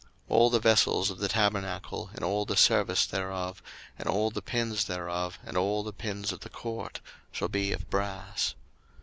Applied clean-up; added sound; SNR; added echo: none; none; none; none.